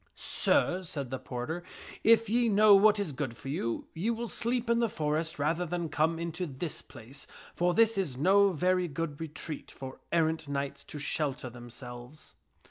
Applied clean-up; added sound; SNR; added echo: none; none; none; none.